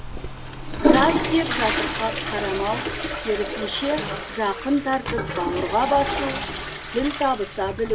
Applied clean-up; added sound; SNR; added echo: none; Toilet flush / Water; 1 dB; none.